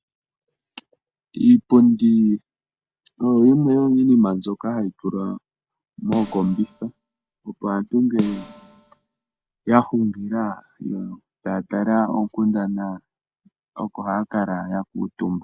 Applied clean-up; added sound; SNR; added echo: none; Snare drum; 14 dB; none.